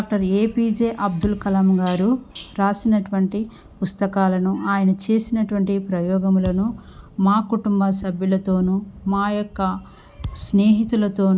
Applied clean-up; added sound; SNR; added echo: none; Thump, thud; 16 dB; none.